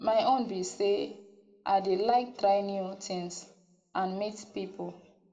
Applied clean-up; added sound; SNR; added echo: none; none; none; reverberation time 0.5 s.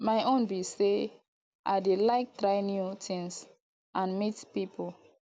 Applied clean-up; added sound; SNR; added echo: none; none; none; none.